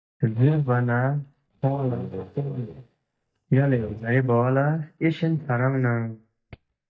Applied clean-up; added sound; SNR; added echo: neural mask model DeepFilterNet 3.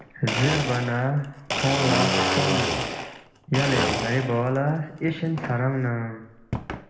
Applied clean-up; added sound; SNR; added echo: none; Domestic sounds, home sounds; 2 dB; reverberation time 0.9 s.